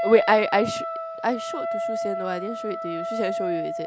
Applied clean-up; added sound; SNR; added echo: none; Wind instrument, woodwind instrument; 4 dB; none.